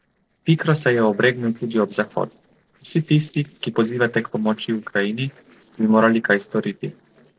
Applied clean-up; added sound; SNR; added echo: neural separator model SepFormer DNS4.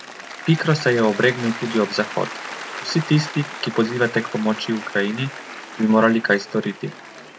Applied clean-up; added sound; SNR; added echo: none; Applause / Cheering; 13 dB; none.